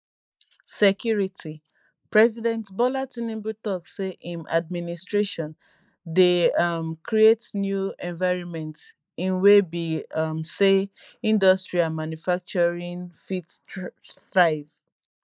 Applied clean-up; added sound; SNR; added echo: neural mask model Resemble Enhance denoiser.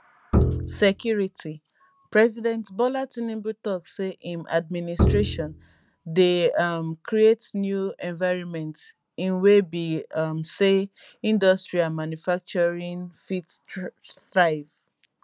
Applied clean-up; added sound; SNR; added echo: none; Bowed string instrument; 0 dB; none.